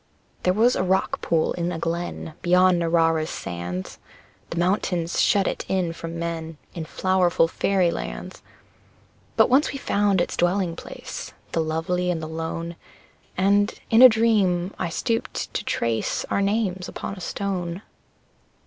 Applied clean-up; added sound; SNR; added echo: none; none; none; none.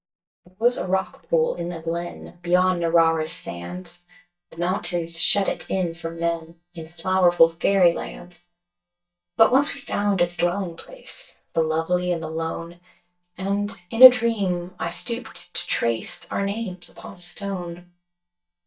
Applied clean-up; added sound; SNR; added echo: neural mask model DeepFilterNet 3.